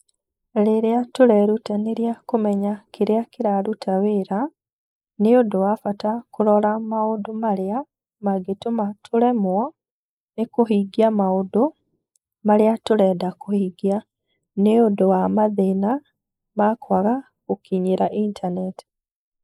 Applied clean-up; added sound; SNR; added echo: neural mask model Resemble Enhance denoiser.